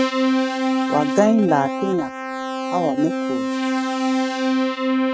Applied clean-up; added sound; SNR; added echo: neural mask model RNNoise.